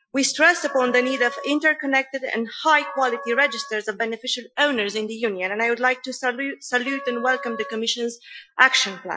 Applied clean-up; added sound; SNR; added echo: classical method Wiener filter.